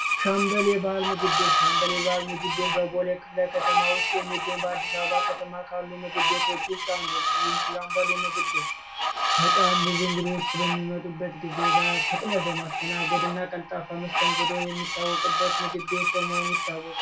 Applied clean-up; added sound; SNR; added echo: none; Screech; -4 dB; reverberation time 0.2 s.